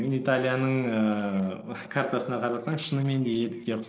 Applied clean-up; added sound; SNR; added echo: neural separator model SepFormer DNS4.